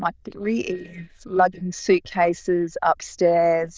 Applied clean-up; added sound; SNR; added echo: neural diffusion model UNIVERSE++.